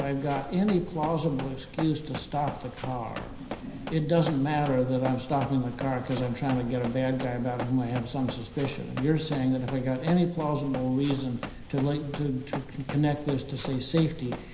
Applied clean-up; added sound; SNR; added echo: none; Run; 11 dB; reverberation time 0.9 s.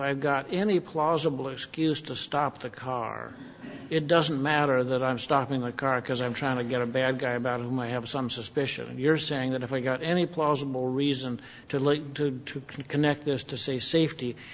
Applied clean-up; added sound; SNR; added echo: none; none; none; none.